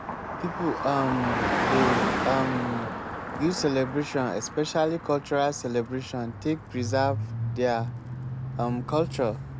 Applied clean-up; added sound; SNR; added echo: none; Car passing by; 3 dB; none.